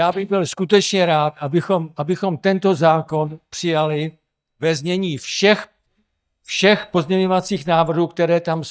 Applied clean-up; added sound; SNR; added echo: neural mask model DeepFilterNet 3.